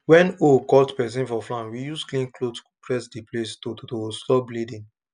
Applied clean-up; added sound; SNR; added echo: none; none; none; none.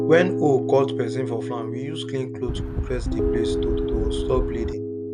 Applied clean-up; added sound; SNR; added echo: none; Piano + Wind; 0 dB; none.